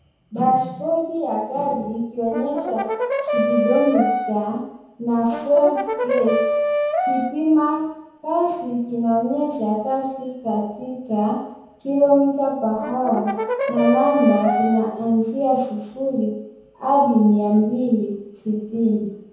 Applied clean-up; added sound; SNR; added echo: none; Brass instrument; 3 dB; reverberation time 0.9 s.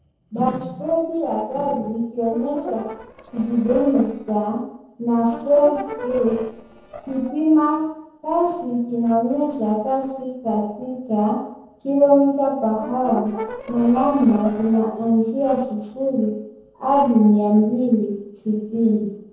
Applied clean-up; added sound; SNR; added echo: neural separator model SepFormer DNS4.